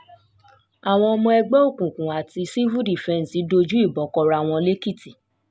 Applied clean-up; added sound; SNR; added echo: none; none; none; none.